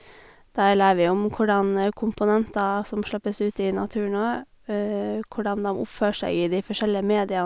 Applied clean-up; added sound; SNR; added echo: none; none; none; none.